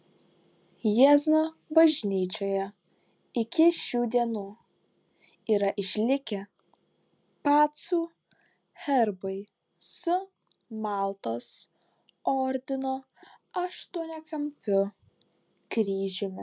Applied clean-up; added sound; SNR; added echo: none; none; none; none.